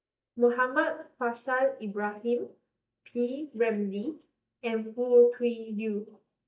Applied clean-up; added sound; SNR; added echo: neural mask model DeepFilterNet 3.